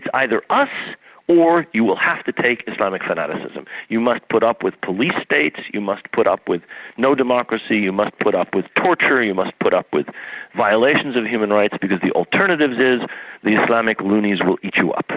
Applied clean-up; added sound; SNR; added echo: none; none; none; none.